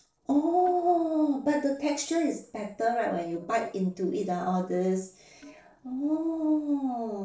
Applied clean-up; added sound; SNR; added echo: neural separator model SepFormer DNS4.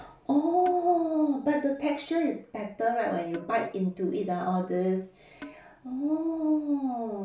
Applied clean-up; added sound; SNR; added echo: none; Percussion; 20 dB; reverberation time 0.3 s.